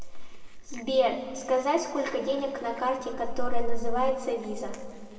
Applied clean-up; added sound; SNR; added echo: none; Chewing, mastication; -1 dB; reverberation time 1.8 s.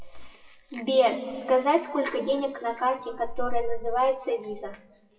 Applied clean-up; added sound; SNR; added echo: classical method WPE with log-MMSE.